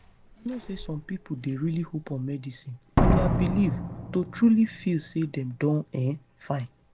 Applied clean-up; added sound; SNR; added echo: none; Slam; 3 dB; none.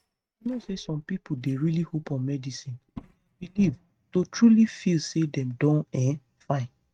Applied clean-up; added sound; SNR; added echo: neural mask model RNNoise.